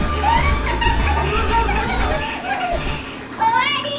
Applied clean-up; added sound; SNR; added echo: none; Boat, Water vehicle; 14 dB; reverberation time 0.3 s.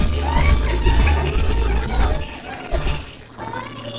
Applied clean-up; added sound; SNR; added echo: neural separator model SepFormer DNS4.